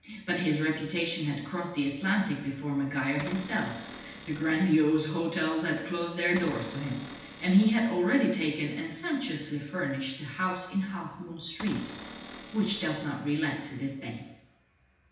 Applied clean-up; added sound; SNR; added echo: none; Cupboard open or close / Door; 14 dB; reverberation time 0.9 s.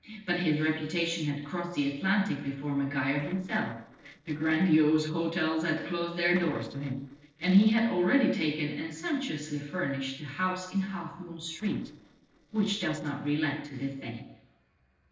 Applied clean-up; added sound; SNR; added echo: neural separator model SepFormer DNS4.